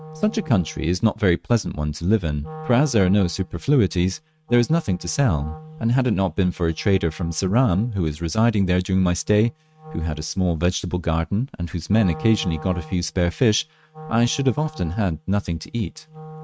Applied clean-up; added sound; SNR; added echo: neural mask model RNNoise.